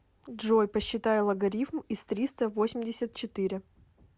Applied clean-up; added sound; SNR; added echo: none; none; none; none.